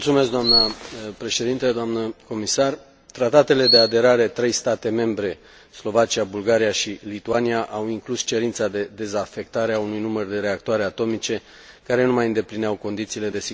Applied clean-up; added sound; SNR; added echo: none; Chirp, tweet; 2 dB; none.